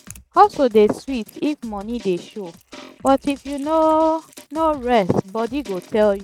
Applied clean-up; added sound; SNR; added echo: neural mask model RNNoise.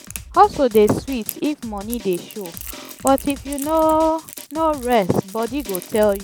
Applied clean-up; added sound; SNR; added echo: none; Drum + Crackle; 15 dB; none.